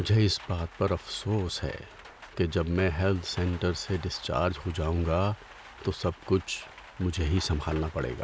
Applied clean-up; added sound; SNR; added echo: none; Rain; 19 dB; none.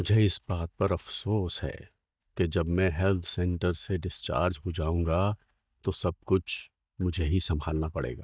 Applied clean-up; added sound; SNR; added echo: neural mask model DeepFilterNet 3.